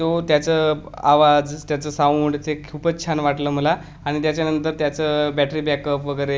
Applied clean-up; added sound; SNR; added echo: none; none; none; none.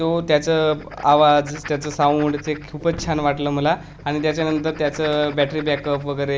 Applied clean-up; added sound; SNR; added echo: none; Shatter + Writing; 19 dB; none.